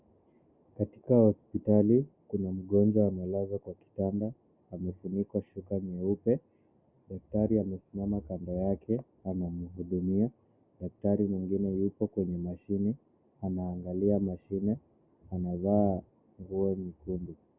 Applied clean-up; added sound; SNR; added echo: none; none; none; none.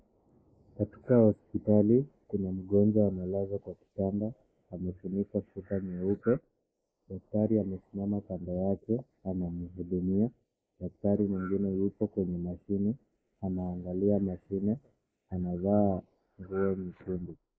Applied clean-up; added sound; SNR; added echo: neural mask model Resemble Enhance denoiser.